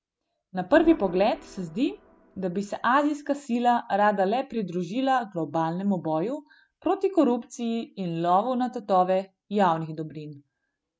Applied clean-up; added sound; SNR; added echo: none; Organ; 18 dB; none.